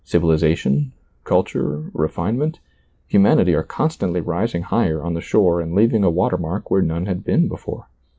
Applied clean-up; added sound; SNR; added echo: none; none; none; none.